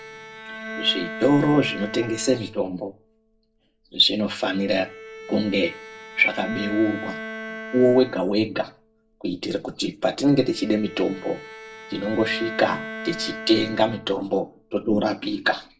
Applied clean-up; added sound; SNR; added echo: none; Bowed string instrument; 13 dB; reverberation time 0.2 s.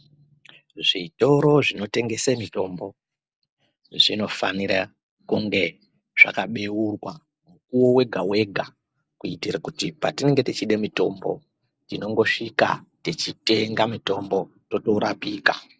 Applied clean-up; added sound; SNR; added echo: none; none; none; none.